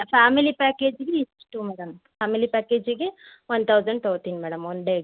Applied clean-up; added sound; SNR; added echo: none; none; none; none.